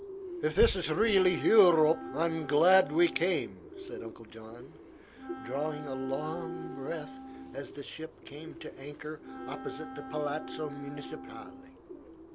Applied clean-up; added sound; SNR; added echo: none; Wind instrument, woodwind instrument + Bird; 12 dB; none.